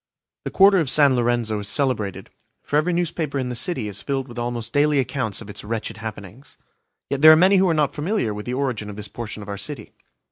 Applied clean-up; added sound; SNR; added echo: none; none; none; none.